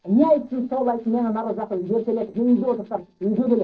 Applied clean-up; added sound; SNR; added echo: neural separator model SepFormer DNS4.